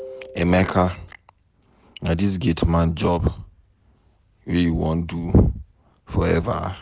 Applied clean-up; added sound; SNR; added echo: none; none; none; none.